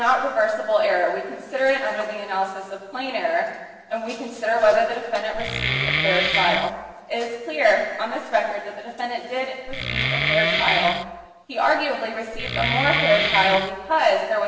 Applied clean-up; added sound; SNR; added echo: none; Wood; 0 dB; reverberation time 1.2 s.